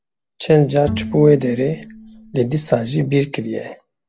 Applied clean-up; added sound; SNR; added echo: none; Bowed string instrument; 12 dB; none.